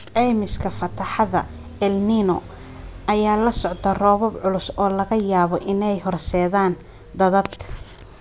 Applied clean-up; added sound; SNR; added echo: none; none; none; none.